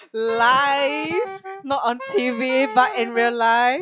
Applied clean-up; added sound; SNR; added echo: classical method log-MMSE.